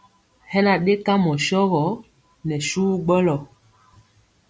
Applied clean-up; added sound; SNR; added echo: none; none; none; none.